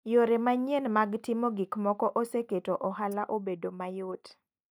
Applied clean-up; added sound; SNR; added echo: neural mask model DeepFilterNet 3.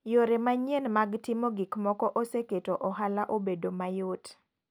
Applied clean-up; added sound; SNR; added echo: none; none; none; none.